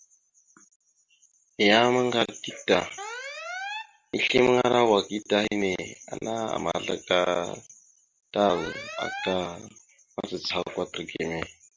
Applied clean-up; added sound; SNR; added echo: none; Alarm; 12 dB; none.